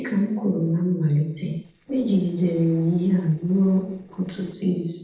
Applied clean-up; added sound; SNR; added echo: neural separator model SepFormer DNS4.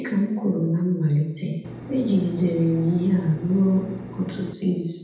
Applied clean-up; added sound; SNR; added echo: none; Engine; 13 dB; reverberation time 0.8 s.